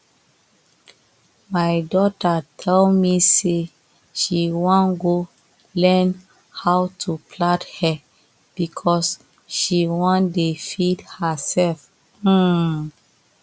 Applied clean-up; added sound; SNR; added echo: none; none; none; none.